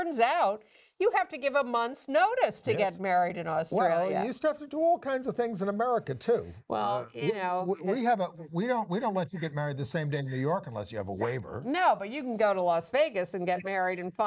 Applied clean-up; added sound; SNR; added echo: neural mask model Resemble Enhance denoiser.